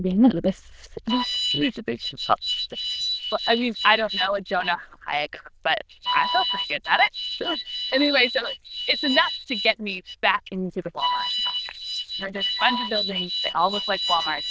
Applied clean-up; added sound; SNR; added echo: neural diffusion model UNIVERSE++.